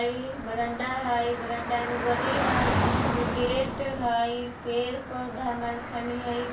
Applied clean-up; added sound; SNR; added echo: none; Traffic noise, roadway noise / Car; 1 dB; reverberation time 0.3 s.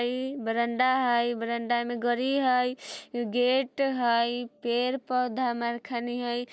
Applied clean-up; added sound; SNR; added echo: none; none; none; none.